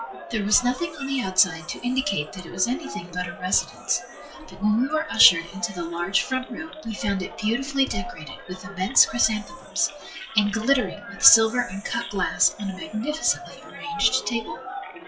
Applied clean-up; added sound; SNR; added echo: classical method WPE with log-MMSE.